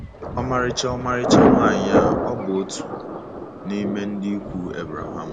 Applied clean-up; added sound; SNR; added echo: none; Thunder; -4 dB; none.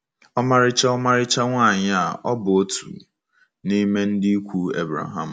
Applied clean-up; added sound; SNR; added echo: none; none; none; none.